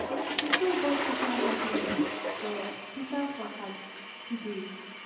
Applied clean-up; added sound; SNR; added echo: none; Toilet flush / Water; -2 dB; reverberation time 1.0 s.